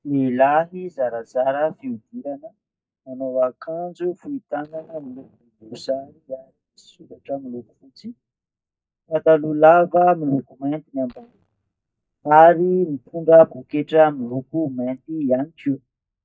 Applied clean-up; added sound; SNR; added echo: neural mask model DeepFilterNet 3.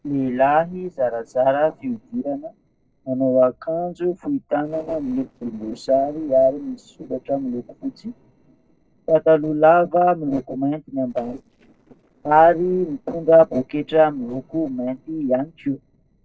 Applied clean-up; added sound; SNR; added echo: neural separator model SepFormer DNS4.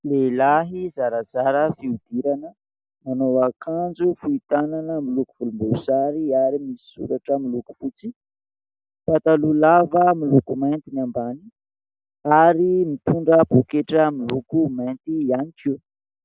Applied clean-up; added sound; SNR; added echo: none; none; none; none.